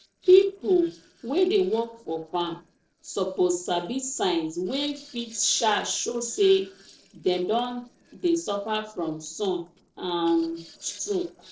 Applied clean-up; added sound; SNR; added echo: neural separator model SepFormer DNS4.